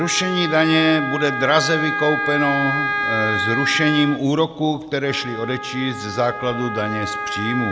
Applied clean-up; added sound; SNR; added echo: none; Wind instrument, woodwind instrument; 4 dB; none.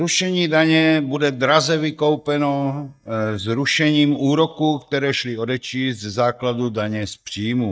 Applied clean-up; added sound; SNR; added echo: neural mask model DeepFilterNet 3.